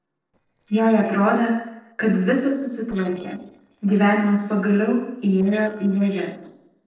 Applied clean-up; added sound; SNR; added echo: neural separator model SepFormer DNS4.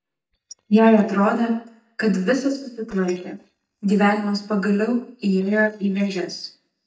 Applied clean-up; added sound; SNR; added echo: neural mask model DeepFilterNet 3.